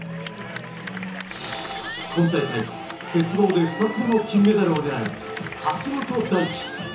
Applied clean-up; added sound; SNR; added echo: none; Cheering / Clapping; 12 dB; reverberation time 0.6 s.